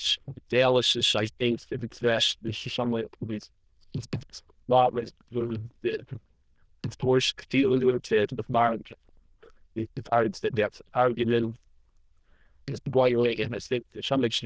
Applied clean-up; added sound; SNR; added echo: neural diffusion model UNIVERSE++.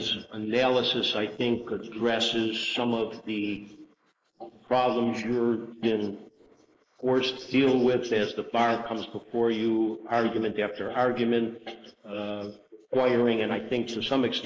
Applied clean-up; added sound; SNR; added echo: neural mask model Resemble Enhance denoiser.